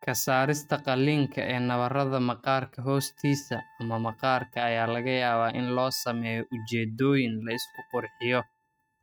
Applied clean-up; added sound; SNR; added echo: neural mask model RNNoise.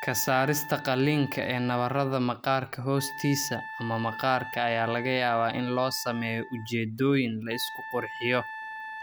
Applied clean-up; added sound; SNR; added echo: none; Wind instrument, woodwind instrument; 13 dB; none.